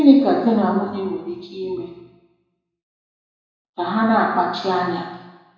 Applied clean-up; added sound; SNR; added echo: none; none; none; reverberation time 0.9 s.